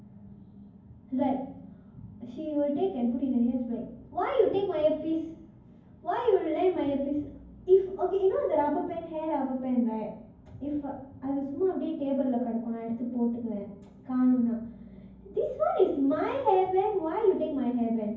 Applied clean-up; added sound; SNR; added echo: none; none; none; reverberation time 0.9 s.